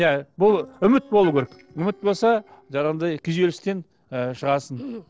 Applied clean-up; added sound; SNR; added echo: neural separator model SepFormer DNS4.